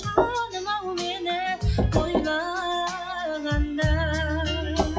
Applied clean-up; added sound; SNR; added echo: classical method log-MMSE.